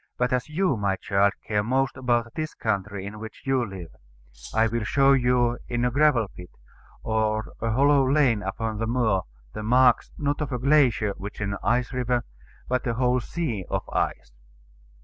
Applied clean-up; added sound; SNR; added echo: none; Rattle (instrument); 19 dB; none.